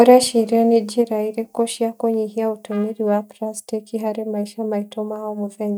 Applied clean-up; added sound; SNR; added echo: neural mask model DeepFilterNet 3.